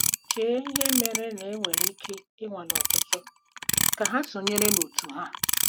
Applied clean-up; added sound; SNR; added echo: none; Clock; -4 dB; none.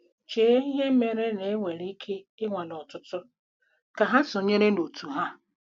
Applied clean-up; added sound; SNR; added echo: none; none; none; none.